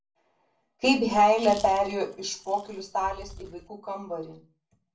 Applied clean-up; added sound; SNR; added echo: none; Chewing, mastication; 19 dB; reverberation time 0.3 s.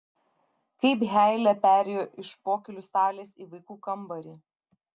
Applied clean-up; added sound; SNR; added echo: none; none; none; none.